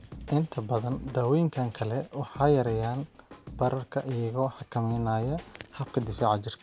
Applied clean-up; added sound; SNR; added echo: none; Drum kit; 18 dB; none.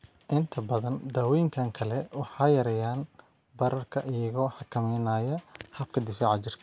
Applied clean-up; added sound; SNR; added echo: none; none; none; none.